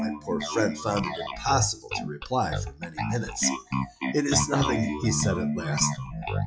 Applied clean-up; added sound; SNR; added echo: classical method log-MMSE.